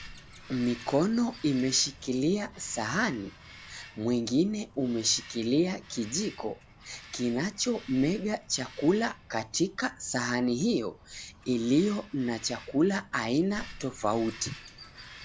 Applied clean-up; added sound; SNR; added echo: none; Bird vocalization, bird call, bird song; 19 dB; none.